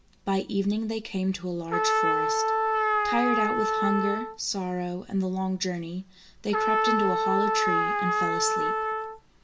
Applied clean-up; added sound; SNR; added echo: none; Trumpet; -2 dB; reverberation time 0.3 s.